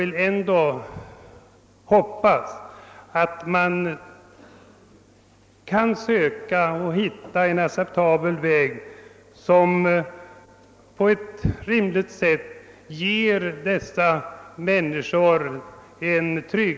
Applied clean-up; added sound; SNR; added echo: none; none; none; none.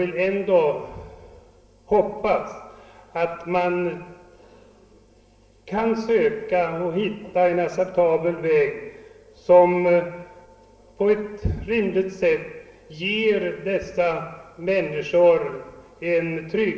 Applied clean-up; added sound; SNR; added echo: none; none; none; reverberation time 0.8 s.